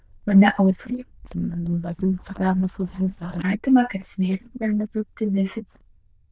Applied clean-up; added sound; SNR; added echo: neural diffusion model UNIVERSE++.